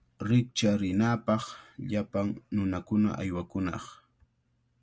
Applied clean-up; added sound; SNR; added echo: none; none; none; none.